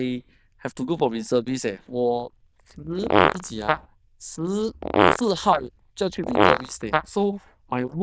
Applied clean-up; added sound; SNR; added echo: neural diffusion model UNIVERSE++.